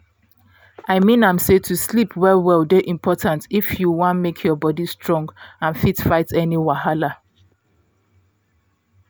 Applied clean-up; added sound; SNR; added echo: none; none; none; none.